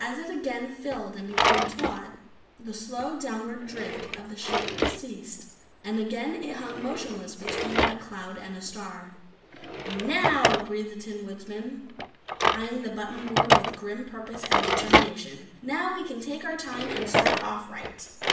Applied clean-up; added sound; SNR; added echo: none; Drawer open or close; -4 dB; reverberation time 0.7 s.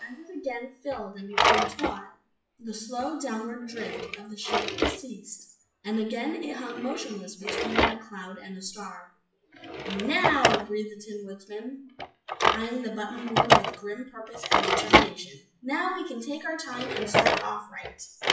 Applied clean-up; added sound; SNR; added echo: classical method WPE with log-MMSE.